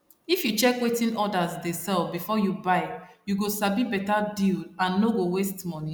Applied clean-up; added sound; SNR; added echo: none; none; none; none.